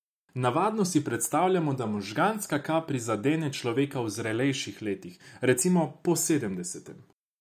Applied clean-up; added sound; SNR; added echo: none; none; none; none.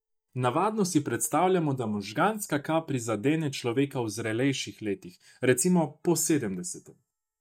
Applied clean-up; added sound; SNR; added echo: neural mask model DeepFilterNet 3.